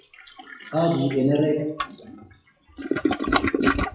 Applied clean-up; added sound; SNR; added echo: classical method WPE with log-MMSE.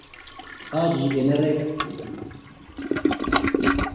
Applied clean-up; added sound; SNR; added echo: none; Toilet flush; 1 dB; reverberation time 1.0 s.